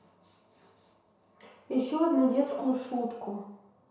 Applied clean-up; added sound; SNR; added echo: none; none; none; reverberation time 0.7 s.